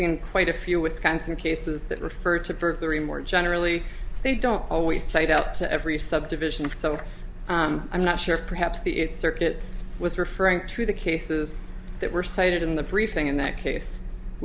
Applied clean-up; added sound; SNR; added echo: none; none; none; none.